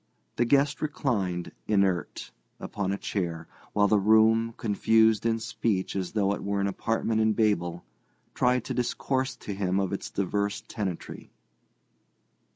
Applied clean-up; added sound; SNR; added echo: none; none; none; none.